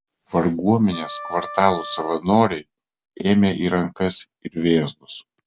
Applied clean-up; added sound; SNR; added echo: none; Wind instrument, woodwind instrument; 15 dB; none.